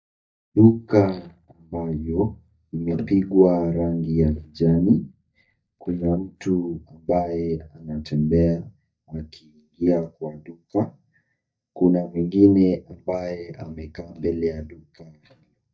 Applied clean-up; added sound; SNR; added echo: neural mask model DeepFilterNet 3.